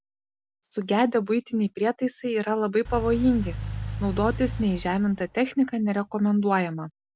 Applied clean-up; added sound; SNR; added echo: none; Engine / Car; 9 dB; none.